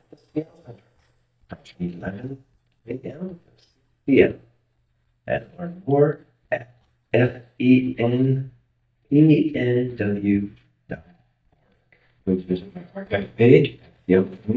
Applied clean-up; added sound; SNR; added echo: neural mask model DeepFilterNet 3.